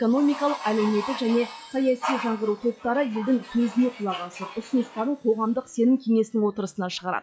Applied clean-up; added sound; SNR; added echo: classical method log-MMSE.